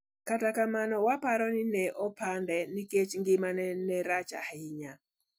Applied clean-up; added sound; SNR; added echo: none; none; none; none.